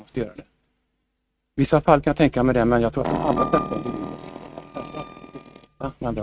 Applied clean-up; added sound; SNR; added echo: neural mask model RNNoise.